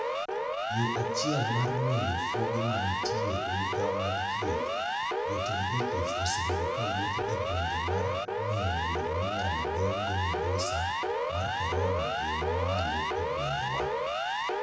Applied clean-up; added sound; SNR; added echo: none; Siren; -3 dB; reverberation time 0.9 s.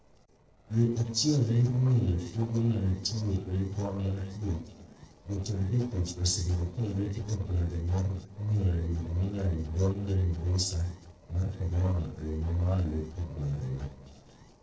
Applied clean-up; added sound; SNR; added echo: neural separator model SepFormer DNS4.